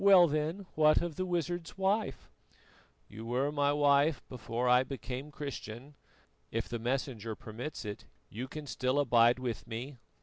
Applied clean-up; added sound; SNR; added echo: none; none; none; none.